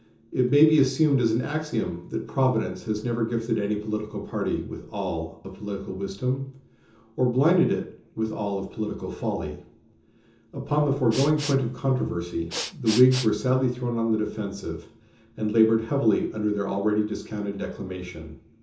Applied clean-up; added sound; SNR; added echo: none; Respiratory sounds; 12 dB; reverberation time 0.6 s.